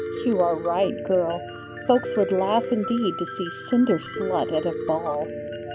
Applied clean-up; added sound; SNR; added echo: none; Piano; 7 dB; none.